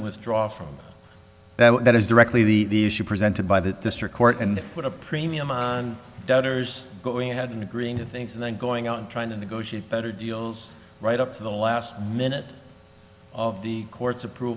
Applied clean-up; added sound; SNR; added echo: none; none; none; none.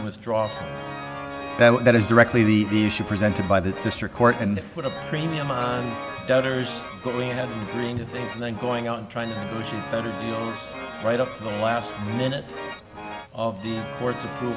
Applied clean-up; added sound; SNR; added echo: none; Organ; 11 dB; none.